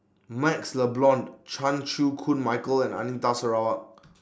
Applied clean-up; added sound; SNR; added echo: none; none; none; none.